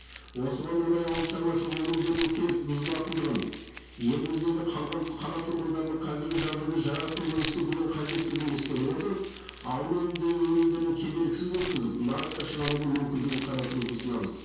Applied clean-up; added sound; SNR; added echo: none; Crumpling, crinkling; 8 dB; reverberation time 0.6 s.